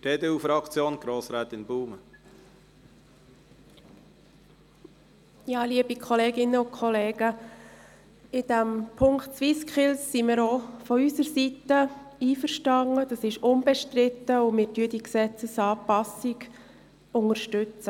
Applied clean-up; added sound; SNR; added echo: none; none; none; none.